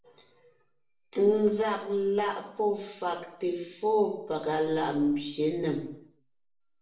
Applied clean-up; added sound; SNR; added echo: none; none; none; reverberation time 0.6 s.